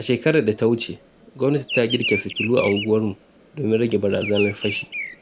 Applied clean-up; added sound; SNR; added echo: none; Bird vocalization, bird call, bird song; 10 dB; none.